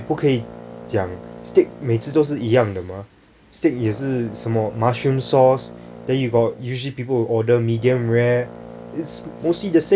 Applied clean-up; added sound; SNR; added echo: none; Brass instrument; 18 dB; none.